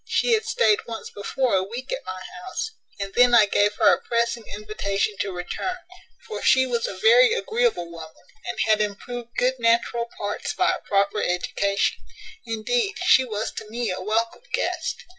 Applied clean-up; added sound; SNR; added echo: none; none; none; none.